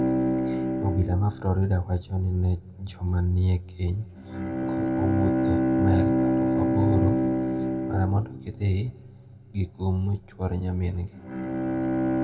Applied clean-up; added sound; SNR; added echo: none; Bowed string instrument; 0 dB; reverberation time 1.2 s.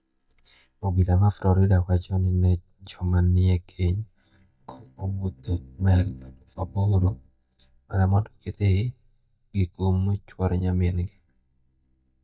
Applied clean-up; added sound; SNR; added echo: neural mask model DeepFilterNet 3.